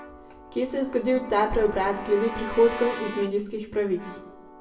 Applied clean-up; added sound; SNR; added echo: none; Keyboard (musical) / Brass instrument; 13 dB; reverberation time 0.8 s.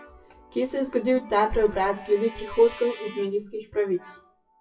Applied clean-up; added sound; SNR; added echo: classical method WPE with log-MMSE.